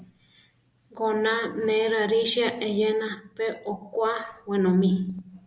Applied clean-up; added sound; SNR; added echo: none; none; none; none.